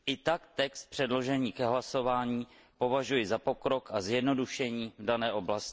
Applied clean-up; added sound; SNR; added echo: none; none; none; none.